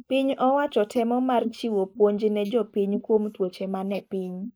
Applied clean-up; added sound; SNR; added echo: neural mask model Resemble Enhance denoiser.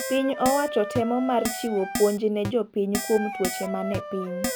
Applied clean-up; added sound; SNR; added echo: none; Wind instrument, woodwind instrument + Keyboard (musical); 7 dB; none.